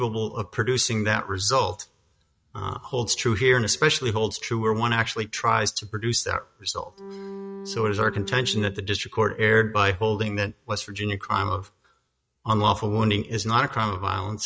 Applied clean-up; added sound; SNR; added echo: neural mask model RNNoise.